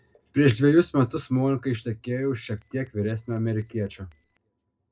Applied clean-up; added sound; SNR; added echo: neural separator model SepFormer DNS4.